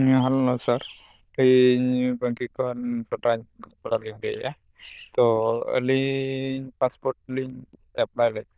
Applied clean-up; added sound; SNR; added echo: neural diffusion model UNIVERSE++.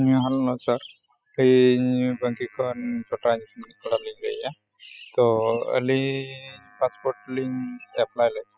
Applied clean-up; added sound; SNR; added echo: classical method spectral subtraction.